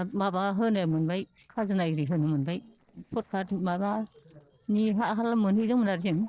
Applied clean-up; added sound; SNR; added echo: neural separator model SepFormer DNS4.